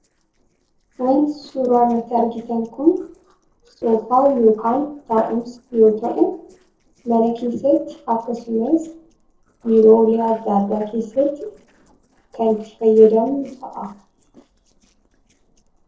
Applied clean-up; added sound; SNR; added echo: neural separator model SepFormer DNS4.